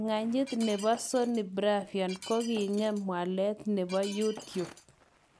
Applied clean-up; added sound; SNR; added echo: none; Shatter; 17 dB; none.